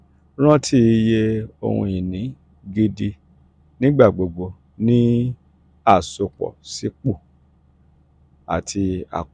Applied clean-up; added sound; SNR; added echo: none; none; none; none.